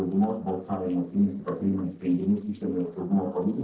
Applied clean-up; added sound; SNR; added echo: neural separator model SepFormer DNS4.